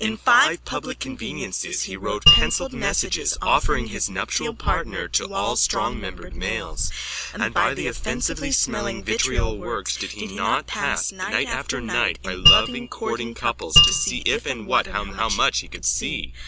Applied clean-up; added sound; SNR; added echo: none; Mallet percussion; -4 dB; none.